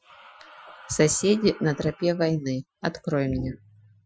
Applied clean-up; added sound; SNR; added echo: classical method Wiener filter.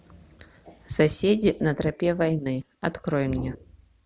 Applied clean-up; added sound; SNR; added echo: none; none; none; none.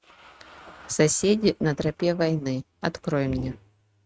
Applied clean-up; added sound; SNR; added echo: neural mask model RNNoise.